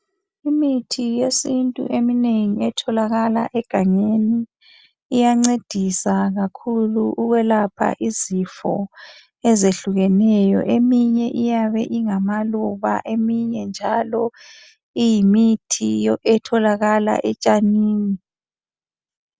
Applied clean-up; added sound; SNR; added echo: none; none; none; none.